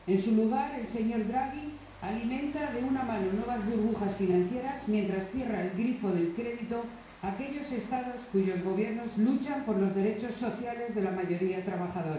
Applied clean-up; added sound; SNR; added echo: none; Rain; 20 dB; reverberation time 0.6 s.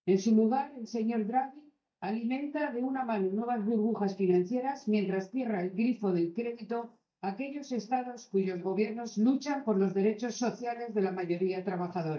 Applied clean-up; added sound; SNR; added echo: neural mask model DeepFilterNet 3.